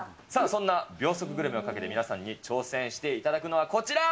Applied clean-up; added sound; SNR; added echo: none; none; none; none.